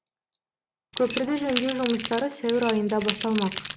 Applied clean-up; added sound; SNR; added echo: none; Rattle / Keys jangling; -1 dB; none.